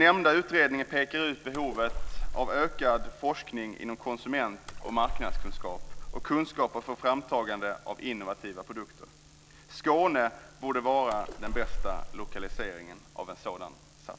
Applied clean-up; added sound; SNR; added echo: none; Splash, splatter; 1 dB; none.